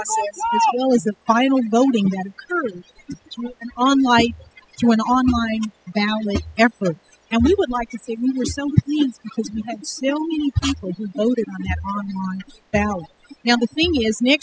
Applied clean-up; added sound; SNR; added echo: classical method spectral subtraction.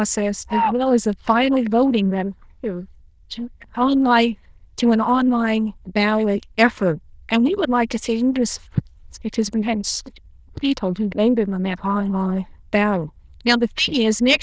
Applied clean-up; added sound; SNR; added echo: neural diffusion model UNIVERSE++.